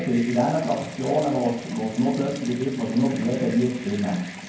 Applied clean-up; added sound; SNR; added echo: none; Bathtub (filling or washing) / Water tap, faucet; 15 dB; reverberation time 0.9 s.